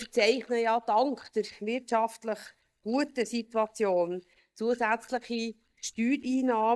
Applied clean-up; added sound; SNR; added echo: neural mask model DeepFilterNet 3.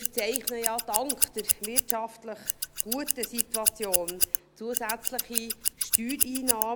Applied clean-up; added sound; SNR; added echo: none; Scissors; -5 dB; none.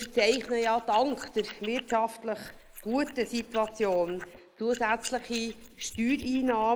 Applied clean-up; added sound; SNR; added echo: neural mask model Resemble Enhance denoiser.